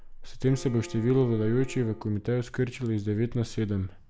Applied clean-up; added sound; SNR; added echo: none; Bowed string instrument; 19 dB; none.